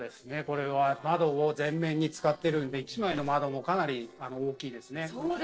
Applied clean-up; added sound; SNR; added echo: neural separator model SepFormer DNS4.